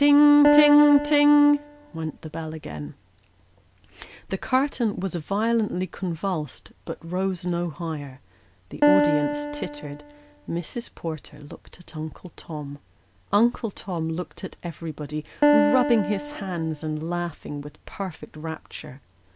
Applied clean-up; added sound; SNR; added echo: none; Piano; 2 dB; none.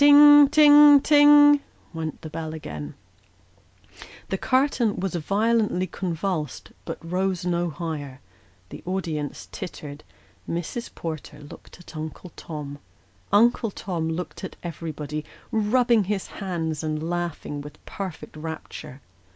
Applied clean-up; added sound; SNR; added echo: none; none; none; none.